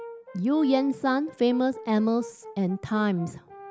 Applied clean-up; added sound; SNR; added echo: none; Brass instrument; 17 dB; none.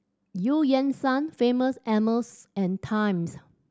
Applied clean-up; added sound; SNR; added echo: none; none; none; none.